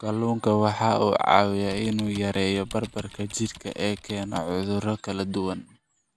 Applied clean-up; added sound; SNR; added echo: none; Typing; 19 dB; none.